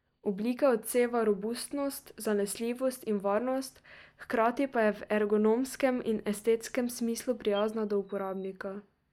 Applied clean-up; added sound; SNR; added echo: neural mask model DeepFilterNet 3.